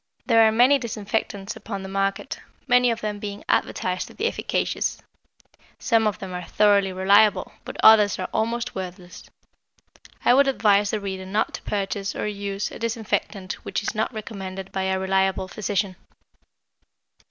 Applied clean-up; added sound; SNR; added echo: none; none; none; none.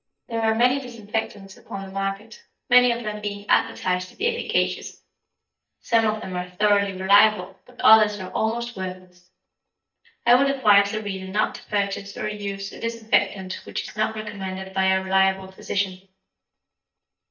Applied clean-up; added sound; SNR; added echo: neural mask model DeepFilterNet 3.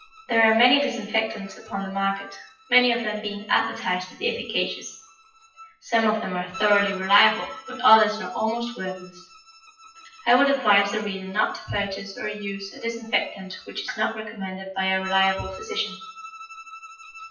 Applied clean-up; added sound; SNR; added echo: classical method WPE with log-MMSE.